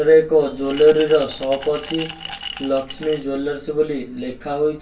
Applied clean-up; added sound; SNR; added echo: none; Glass; 14 dB; reverberation time 0.2 s.